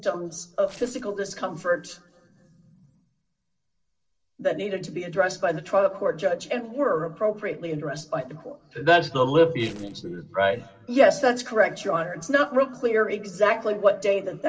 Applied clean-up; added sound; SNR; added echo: neural separator model SepFormer DNS4.